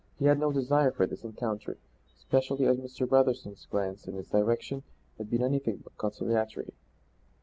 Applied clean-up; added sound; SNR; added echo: none; none; none; none.